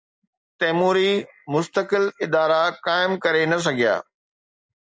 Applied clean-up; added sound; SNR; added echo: none; none; none; none.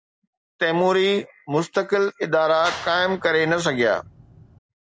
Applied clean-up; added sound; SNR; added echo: none; Clapping; 16 dB; none.